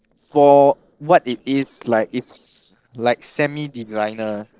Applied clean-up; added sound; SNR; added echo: neural separator model SepFormer DNS4.